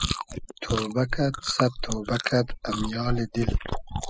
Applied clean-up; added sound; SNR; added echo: classical method spectral subtraction.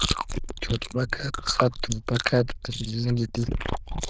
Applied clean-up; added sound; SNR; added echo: neural diffusion model UNIVERSE++.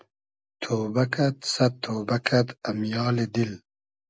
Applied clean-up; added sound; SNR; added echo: none; none; none; none.